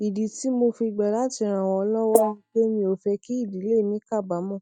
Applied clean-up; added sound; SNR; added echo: neural mask model DeepFilterNet 3.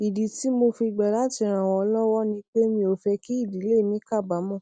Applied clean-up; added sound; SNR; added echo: none; none; none; none.